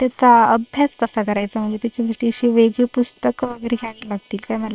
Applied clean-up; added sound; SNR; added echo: neural separator model SepFormer WHAM!.